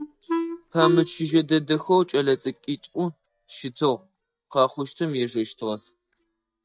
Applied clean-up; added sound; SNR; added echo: neural mask model DeepFilterNet 3.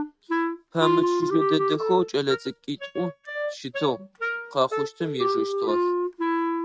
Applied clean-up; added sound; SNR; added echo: neural mask model RNNoise.